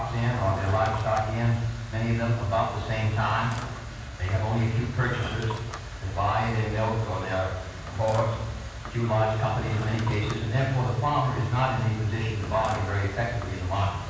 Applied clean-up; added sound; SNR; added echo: none; Drawer open or close / Wood; 16 dB; reverberation time 1.2 s.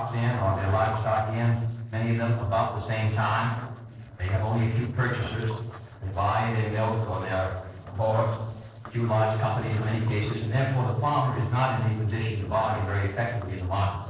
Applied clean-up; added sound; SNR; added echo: neural separator model SepFormer DNS4.